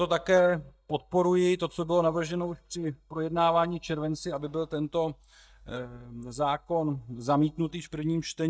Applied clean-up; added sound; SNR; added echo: neural mask model DeepFilterNet 3.